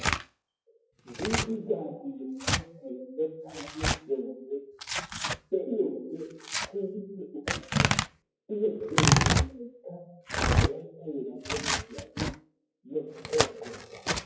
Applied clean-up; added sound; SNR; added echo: classical method WPE with log-MMSE.